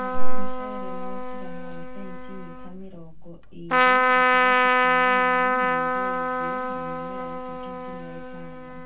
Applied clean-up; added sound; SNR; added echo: none; Trumpet; 1 dB; reverberation time 0.2 s.